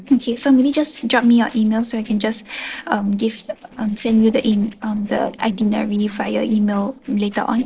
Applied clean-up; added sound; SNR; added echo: neural separator model SepFormer DNS4.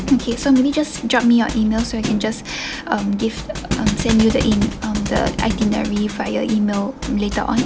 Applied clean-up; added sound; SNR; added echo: none; Thump, thud; 8 dB; none.